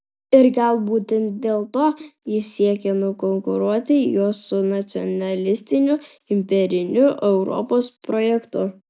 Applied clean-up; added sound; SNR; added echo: none; none; none; none.